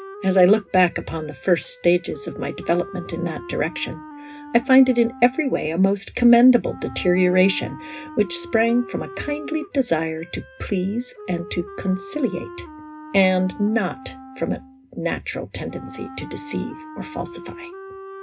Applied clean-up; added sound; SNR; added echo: none; Wind instrument, woodwind instrument; 16 dB; reverberation time 0.2 s.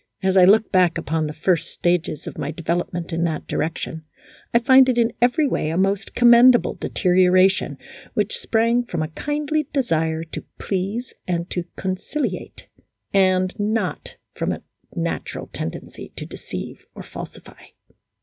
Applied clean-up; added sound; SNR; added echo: none; none; none; none.